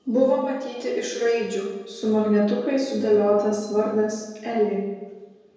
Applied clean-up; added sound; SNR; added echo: none; none; none; reverberation time 1.2 s.